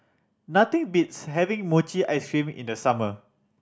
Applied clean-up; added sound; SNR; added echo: none; none; none; none.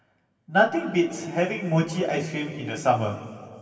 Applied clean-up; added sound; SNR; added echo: none; none; none; reverberation time 2.4 s.